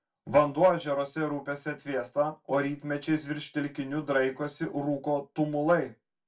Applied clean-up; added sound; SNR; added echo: none; none; none; reverberation time 0.1 s.